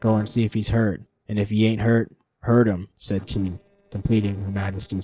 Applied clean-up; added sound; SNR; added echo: neural separator model SepFormer DNS4.